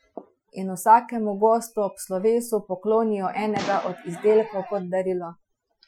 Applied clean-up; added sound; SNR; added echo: classical method Wiener filter.